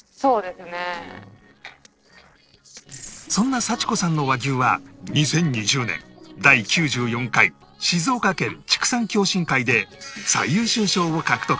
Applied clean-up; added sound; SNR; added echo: neural separator model SepFormer DNS4.